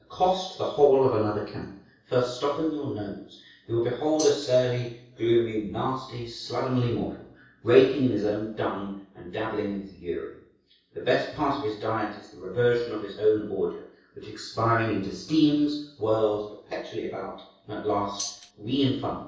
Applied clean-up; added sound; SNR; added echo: none; Tambourine; 9 dB; reverberation time 0.6 s.